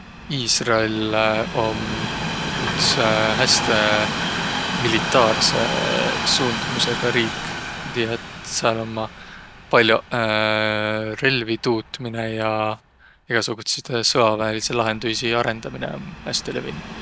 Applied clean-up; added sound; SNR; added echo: none; Train; 6 dB; none.